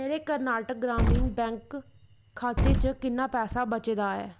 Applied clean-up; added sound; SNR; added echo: none; Explosion; -2 dB; none.